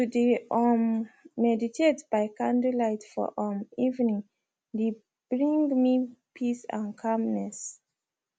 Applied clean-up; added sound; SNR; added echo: none; none; none; none.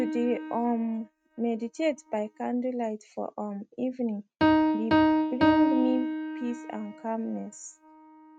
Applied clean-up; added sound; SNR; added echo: neural mask model RNNoise.